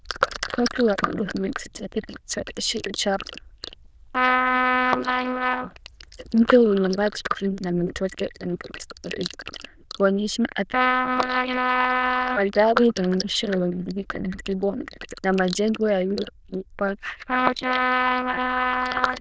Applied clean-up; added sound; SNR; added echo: neural diffusion model UNIVERSE++.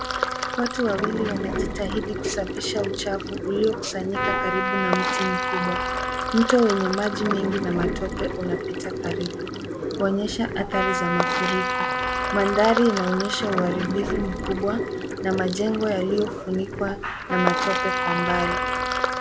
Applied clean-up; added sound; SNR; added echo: none; Trumpet + Sink (filling or washing); 0 dB; none.